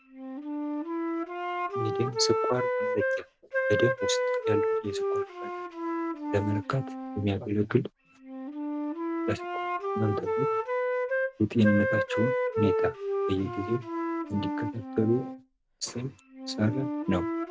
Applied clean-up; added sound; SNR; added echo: none; Wind instrument, woodwind instrument; -1 dB; none.